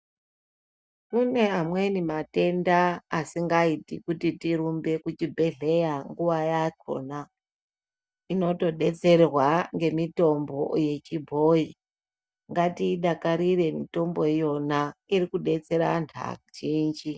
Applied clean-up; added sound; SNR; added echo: neural mask model DeepFilterNet 3.